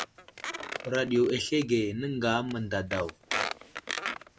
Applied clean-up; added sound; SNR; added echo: none; Squeak; 8 dB; none.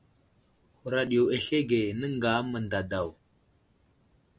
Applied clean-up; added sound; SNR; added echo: none; none; none; none.